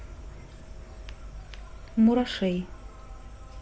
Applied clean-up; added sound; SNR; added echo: none; Insect; 12 dB; none.